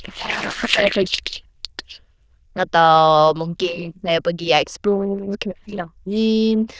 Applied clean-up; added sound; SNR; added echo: neural diffusion model UNIVERSE++.